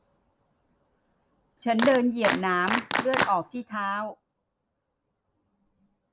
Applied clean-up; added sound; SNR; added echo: none; Clapping; 0 dB; none.